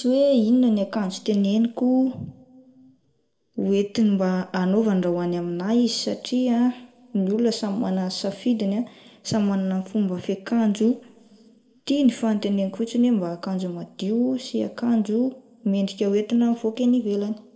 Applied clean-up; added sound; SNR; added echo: none; none; none; reverberation time 1.3 s.